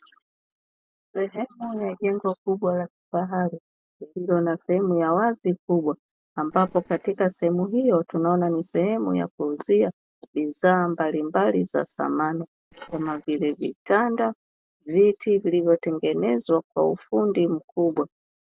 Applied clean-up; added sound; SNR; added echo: neural separator model SepFormer DNS4.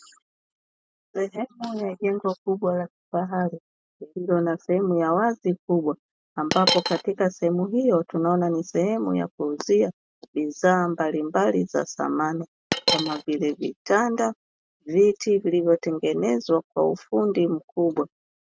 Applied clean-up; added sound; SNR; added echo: neural mask model RNNoise.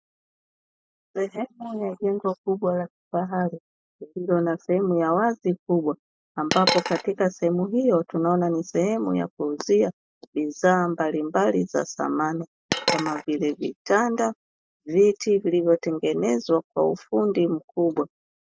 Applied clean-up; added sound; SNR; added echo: neural mask model DeepFilterNet 3.